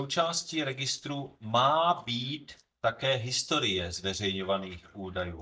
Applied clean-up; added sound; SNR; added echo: neural mask model DeepFilterNet 3.